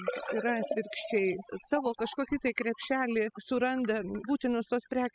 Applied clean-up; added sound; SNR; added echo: classical method spectral subtraction.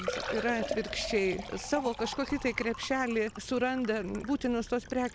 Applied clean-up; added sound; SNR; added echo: none; Liquid; 10 dB; none.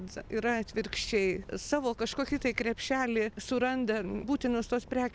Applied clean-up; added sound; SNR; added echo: none; none; none; none.